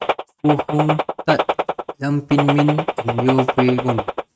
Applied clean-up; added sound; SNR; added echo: neural mask model RNNoise.